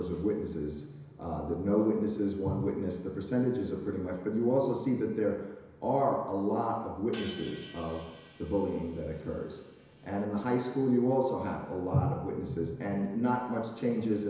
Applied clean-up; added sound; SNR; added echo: none; Hi-hat; 16 dB; reverberation time 1.0 s.